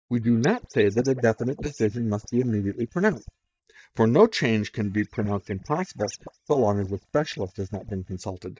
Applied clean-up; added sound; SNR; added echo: neural mask model DeepFilterNet 3.